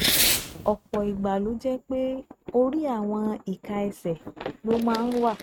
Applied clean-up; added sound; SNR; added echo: neural mask model RNNoise.